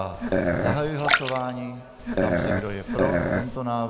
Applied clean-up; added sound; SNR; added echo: none; Splash, splatter + Burping, eructation; -4 dB; none.